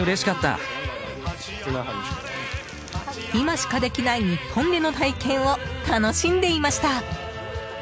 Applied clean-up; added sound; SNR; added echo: none; none; none; none.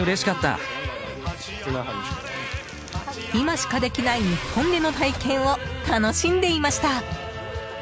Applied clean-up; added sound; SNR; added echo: none; Tools; 14 dB; none.